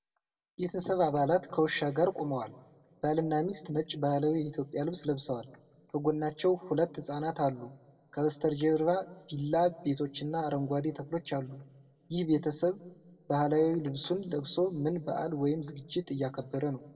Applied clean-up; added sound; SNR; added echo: none; none; none; reverberation time 0.9 s.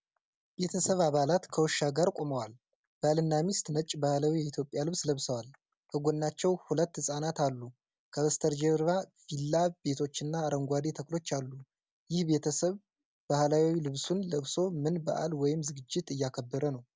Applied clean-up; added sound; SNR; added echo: none; none; none; none.